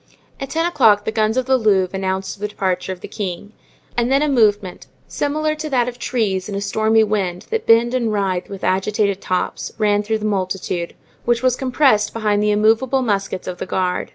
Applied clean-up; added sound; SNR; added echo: none; none; none; none.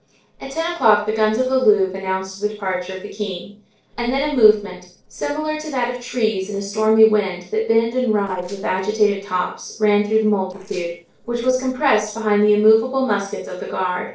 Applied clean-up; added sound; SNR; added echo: neural separator model SepFormer DNS4.